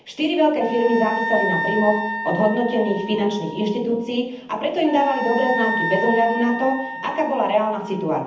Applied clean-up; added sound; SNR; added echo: none; Wind instrument, woodwind instrument; 7 dB; reverberation time 0.8 s.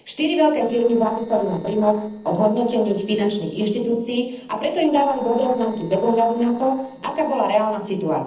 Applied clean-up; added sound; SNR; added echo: neural separator model SepFormer DNS4.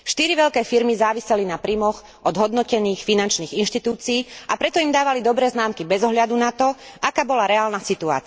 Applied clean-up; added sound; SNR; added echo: none; none; none; none.